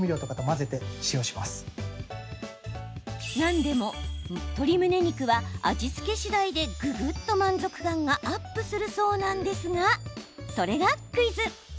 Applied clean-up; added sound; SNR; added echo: none; none; none; none.